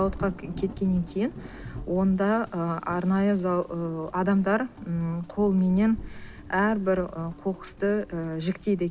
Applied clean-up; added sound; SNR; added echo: none; Thunder / Rain; 15 dB; none.